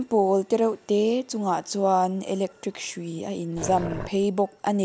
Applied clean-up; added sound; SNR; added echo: none; Growling; 11 dB; none.